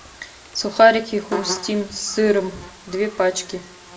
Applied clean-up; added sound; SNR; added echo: none; Buzz; 15 dB; reverberation time 0.4 s.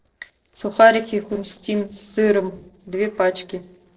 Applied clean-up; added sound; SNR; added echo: neural separator model SepFormer DNS4.